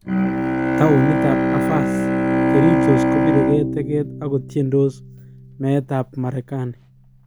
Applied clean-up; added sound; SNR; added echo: none; Bowed string instrument; -1 dB; none.